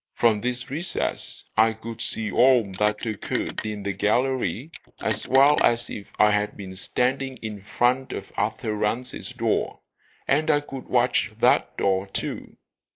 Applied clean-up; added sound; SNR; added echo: neural mask model Resemble Enhance denoiser.